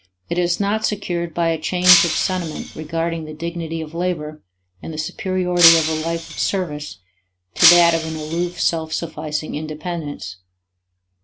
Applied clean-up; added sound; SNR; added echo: none; Shatter; -1 dB; none.